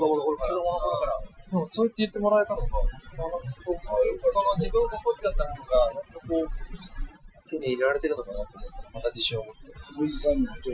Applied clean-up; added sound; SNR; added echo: classical method Wiener filter.